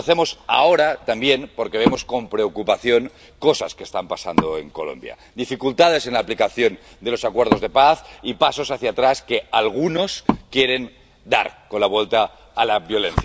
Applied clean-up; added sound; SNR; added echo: none; Wood; 10 dB; none.